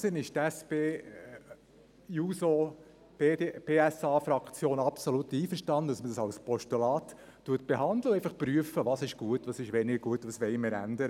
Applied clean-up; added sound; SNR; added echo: none; none; none; none.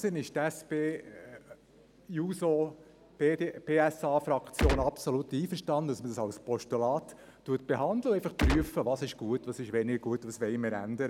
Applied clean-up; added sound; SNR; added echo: none; Gunshot, gunfire; -4 dB; none.